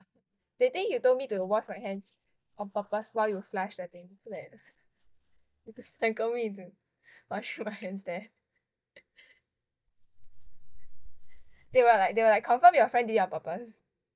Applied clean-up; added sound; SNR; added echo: neural mask model DeepFilterNet 3.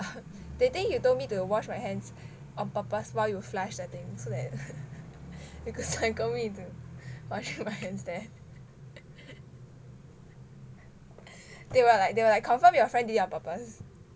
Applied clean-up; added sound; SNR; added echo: none; none; none; none.